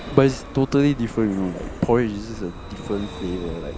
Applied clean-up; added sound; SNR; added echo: none; Vehicle; 12 dB; none.